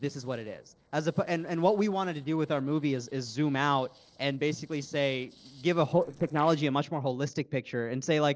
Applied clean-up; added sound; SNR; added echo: neural separator model SepFormer DNS4.